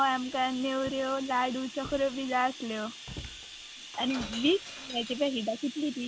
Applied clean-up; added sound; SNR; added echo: none; Bathtub (filling or washing) + Shatter; 12 dB; none.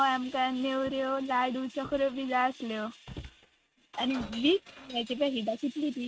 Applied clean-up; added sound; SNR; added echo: neural mask model RNNoise.